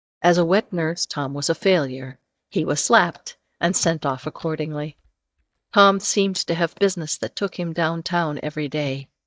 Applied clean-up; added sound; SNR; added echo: neural mask model DeepFilterNet 3.